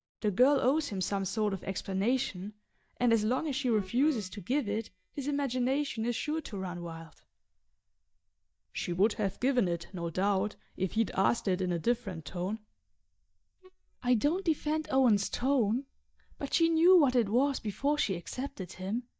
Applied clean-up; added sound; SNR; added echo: neural mask model DeepFilterNet 3.